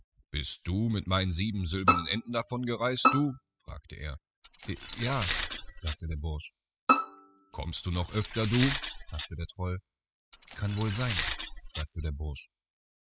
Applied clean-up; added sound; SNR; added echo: classical method spectral subtraction.